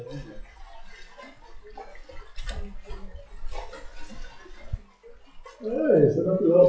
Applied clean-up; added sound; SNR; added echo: classical method WPE with log-MMSE.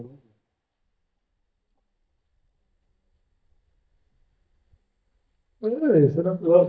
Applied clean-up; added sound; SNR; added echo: neural mask model DeepFilterNet 3.